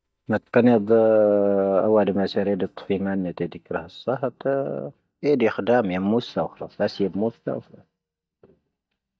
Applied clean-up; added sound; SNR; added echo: neural mask model DeepFilterNet 3.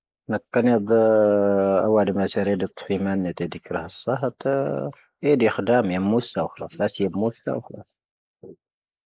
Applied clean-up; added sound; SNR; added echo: neural mask model Resemble Enhance denoiser.